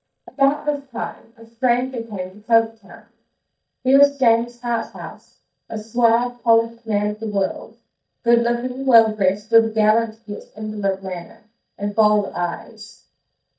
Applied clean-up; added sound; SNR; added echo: neural mask model DeepFilterNet 3.